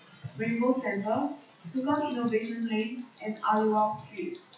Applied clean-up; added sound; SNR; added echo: classical method WPE with log-MMSE.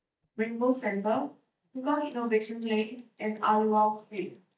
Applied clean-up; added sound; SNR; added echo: neural mask model DeepFilterNet 3.